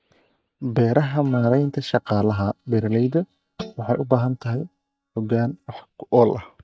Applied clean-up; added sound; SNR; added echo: neural mask model DeepFilterNet 3.